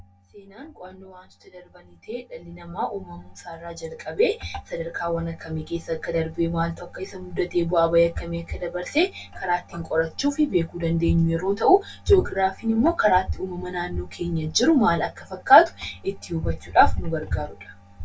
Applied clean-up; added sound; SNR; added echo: none; none; none; reverberation time 0.1 s.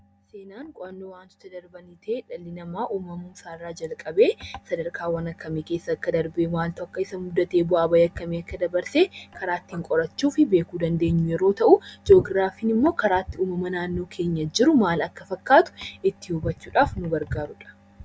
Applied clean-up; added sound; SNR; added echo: none; none; none; none.